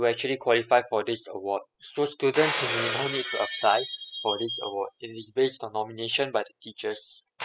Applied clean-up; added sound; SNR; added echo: classical method spectral subtraction.